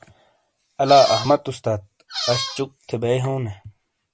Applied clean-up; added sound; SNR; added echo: none; Squeak; 6 dB; none.